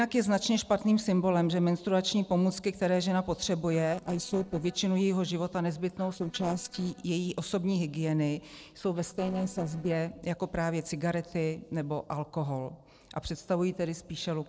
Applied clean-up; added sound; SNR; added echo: neural separator model SepFormer DNS4.